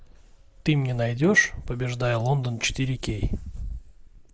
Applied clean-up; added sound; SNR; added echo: neural mask model Resemble Enhance denoiser.